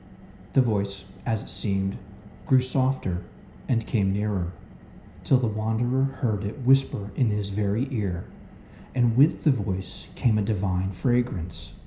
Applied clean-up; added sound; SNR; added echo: none; Car; 19 dB; reverberation time 0.5 s.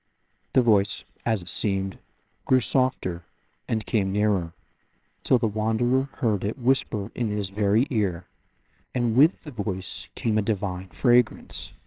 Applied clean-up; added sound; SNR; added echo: neural separator model SepFormer WHAMR!.